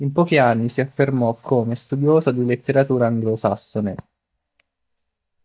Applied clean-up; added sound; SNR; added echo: neural mask model DeepFilterNet 3.